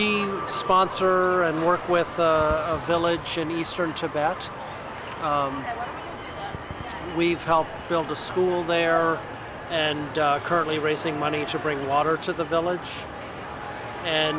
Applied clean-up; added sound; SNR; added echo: none; none; none; none.